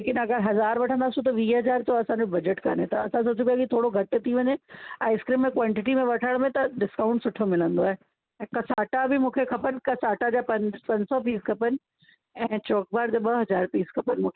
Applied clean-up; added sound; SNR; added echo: none; none; none; none.